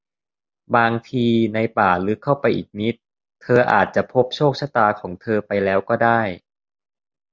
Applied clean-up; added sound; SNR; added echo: none; none; none; none.